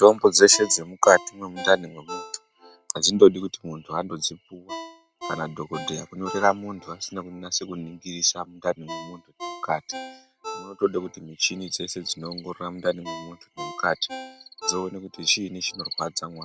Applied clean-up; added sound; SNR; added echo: none; Ringtone; 16 dB; none.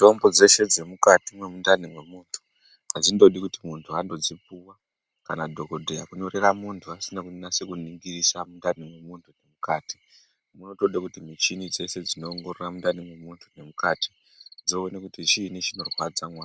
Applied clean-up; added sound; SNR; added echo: none; none; none; none.